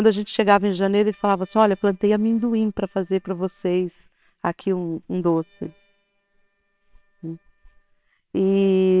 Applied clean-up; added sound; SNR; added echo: neural separator model SepFormer WHAMR!.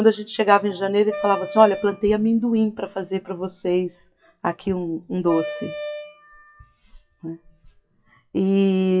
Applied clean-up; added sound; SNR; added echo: classical method WPE with log-MMSE.